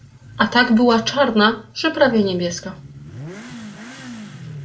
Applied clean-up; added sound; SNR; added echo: none; Motorcycle / Accelerating, revving, vroom; 17 dB; reverberation time 0.2 s.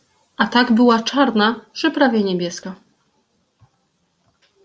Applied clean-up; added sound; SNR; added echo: none; none; none; none.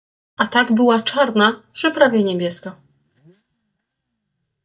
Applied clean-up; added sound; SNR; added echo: neural mask model DeepFilterNet 3.